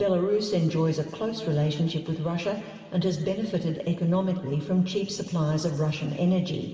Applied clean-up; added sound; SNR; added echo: none; none; none; reverberation time 2.1 s.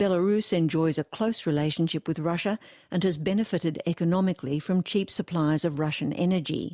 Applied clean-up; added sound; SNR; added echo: none; none; none; none.